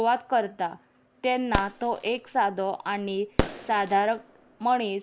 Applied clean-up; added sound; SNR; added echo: none; Fireworks; 7 dB; none.